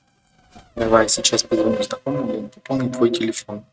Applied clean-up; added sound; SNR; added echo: neural mask model RNNoise.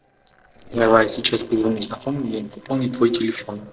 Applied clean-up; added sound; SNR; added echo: neural separator model SepFormer DNS4.